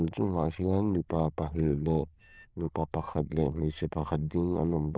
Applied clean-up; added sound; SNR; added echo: neural diffusion model UNIVERSE++.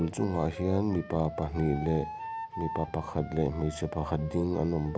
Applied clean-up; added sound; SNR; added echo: none; Wind instrument, woodwind instrument; 12 dB; none.